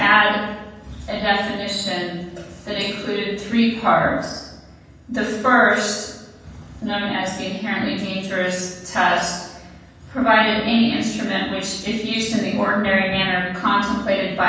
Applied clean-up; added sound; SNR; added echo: none; none; none; reverberation time 1.2 s.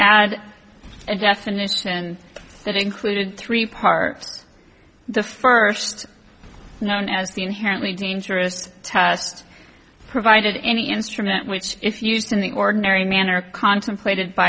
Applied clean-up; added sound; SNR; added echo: none; none; none; none.